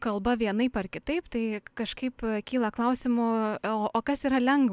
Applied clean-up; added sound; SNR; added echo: none; none; none; none.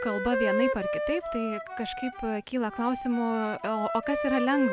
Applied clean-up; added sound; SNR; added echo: none; Wind instrument, woodwind instrument; 3 dB; none.